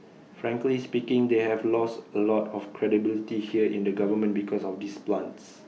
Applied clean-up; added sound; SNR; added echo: none; none; none; none.